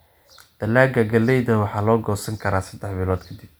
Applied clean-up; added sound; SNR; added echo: none; none; none; none.